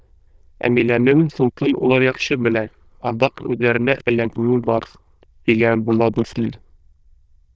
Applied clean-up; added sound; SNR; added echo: neural diffusion model UNIVERSE++.